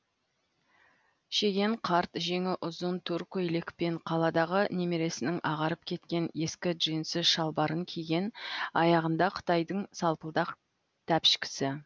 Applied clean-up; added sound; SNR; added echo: none; none; none; none.